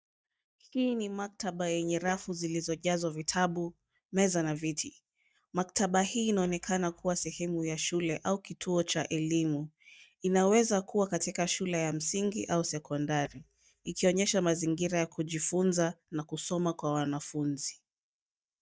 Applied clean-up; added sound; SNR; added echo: neural mask model DeepFilterNet 3.